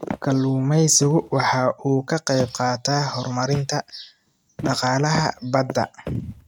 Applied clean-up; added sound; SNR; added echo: neural mask model RNNoise.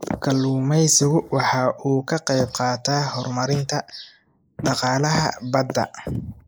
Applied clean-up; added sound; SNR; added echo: neural mask model Resemble Enhance denoiser.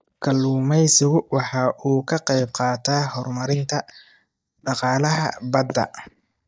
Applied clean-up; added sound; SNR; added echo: neural mask model DeepFilterNet 3.